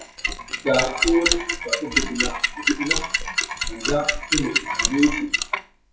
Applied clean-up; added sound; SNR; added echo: classical method WPE with log-MMSE.